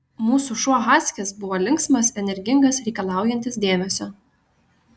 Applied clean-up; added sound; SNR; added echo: none; none; none; none.